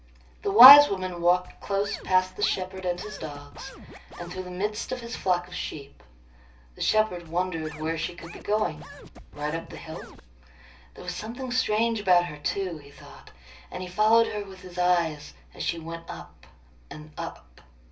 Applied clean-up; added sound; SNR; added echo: none; Scratching (performance technique); 17 dB; reverberation time 0.4 s.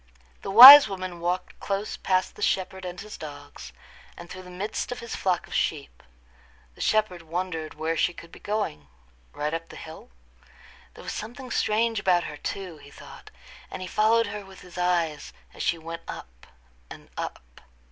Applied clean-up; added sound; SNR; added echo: none; none; none; none.